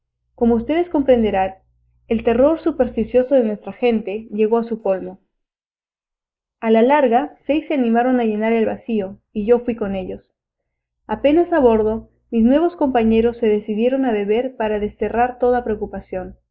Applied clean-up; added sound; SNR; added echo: neural mask model Resemble Enhance denoiser.